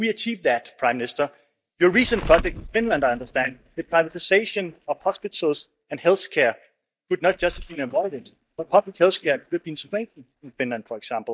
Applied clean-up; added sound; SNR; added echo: neural mask model DeepFilterNet 3.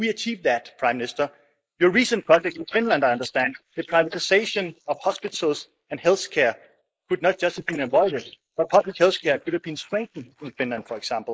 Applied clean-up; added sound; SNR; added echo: neural mask model Resemble Enhance denoiser.